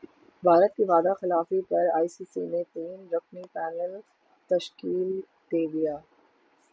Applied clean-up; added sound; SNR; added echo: none; none; none; none.